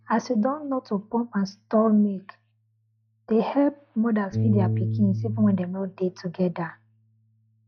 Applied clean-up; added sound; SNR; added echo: classical method log-MMSE.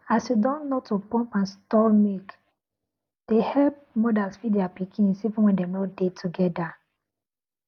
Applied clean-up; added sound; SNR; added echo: none; none; none; none.